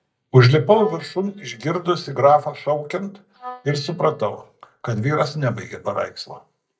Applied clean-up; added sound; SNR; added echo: neural mask model DeepFilterNet 3.